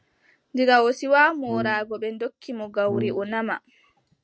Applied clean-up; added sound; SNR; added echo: neural mask model RNNoise.